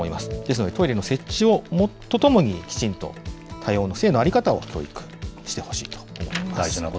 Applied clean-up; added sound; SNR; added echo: none; none; none; none.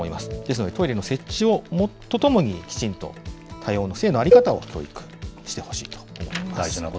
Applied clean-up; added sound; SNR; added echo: none; Cowbell; -2 dB; none.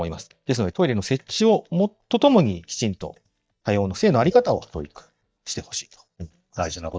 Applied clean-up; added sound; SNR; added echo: neural mask model DeepFilterNet 3.